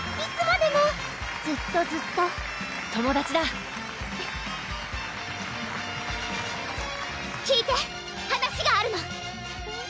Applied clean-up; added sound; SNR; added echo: none; none; none; none.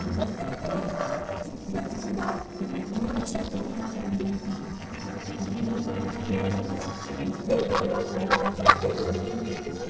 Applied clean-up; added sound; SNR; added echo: neural separator model SepFormer DNS4.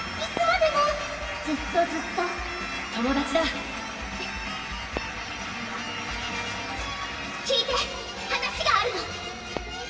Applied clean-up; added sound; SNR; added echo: none; Fireworks; 19 dB; reverberation time 2.3 s.